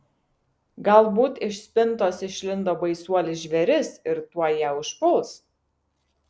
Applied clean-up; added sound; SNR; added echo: none; none; none; none.